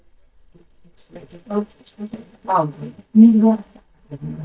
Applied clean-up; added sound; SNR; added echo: neural mask model DeepFilterNet 3.